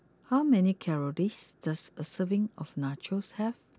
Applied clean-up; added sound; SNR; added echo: none; none; none; none.